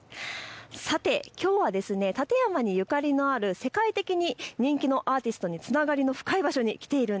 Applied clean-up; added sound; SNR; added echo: none; none; none; none.